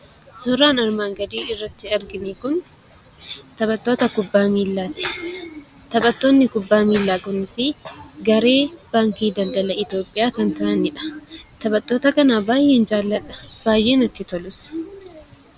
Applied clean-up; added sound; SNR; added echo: none; none; none; none.